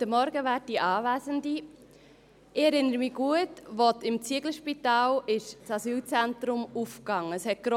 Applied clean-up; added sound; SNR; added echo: none; none; none; none.